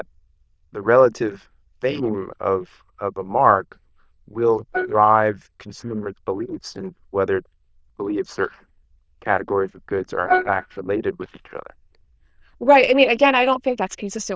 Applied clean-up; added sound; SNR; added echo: neural diffusion model UNIVERSE++.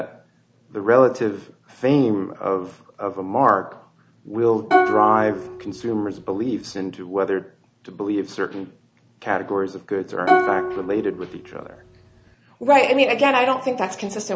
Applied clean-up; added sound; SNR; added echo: none; Plucked string instrument; 2 dB; none.